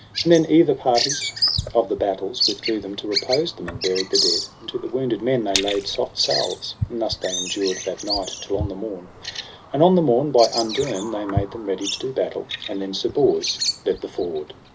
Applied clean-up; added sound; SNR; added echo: none; Splash, splatter + Bird vocalization, bird call, bird song; 6 dB; none.